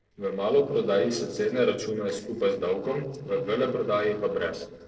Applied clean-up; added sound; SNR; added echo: neural separator model SepFormer DNS4.